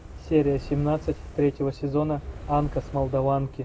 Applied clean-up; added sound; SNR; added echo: none; Fire; 13 dB; none.